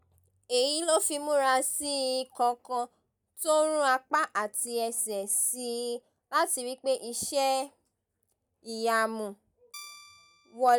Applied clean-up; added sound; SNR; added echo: none; Guitar; 20 dB; none.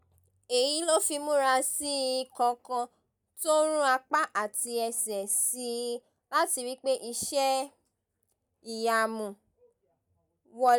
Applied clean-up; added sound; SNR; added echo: none; none; none; none.